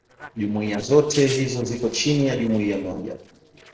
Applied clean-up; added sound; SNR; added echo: neural separator model SepFormer DNS4.